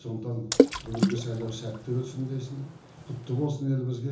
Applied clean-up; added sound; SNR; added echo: none; Water / Splash, splatter; -2 dB; reverberation time 0.7 s.